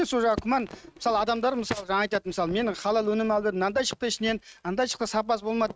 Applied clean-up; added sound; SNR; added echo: neural mask model RNNoise.